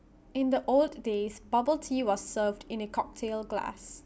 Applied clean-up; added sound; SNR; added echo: none; none; none; none.